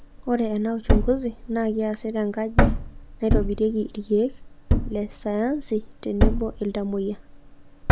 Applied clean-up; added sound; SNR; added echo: none; Thump, thud; -1 dB; none.